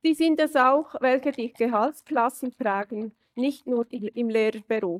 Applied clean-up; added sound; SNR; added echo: neural mask model DeepFilterNet 3.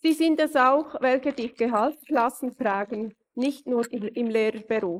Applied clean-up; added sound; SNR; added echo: neural mask model Resemble Enhance denoiser.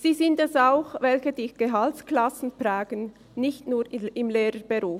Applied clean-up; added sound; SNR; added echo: none; none; none; none.